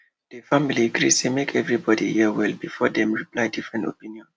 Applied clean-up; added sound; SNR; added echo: none; none; none; none.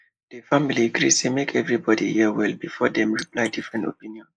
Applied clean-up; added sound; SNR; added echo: neural mask model Resemble Enhance denoiser.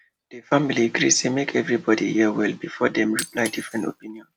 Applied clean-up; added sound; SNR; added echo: none; Shatter; 20 dB; none.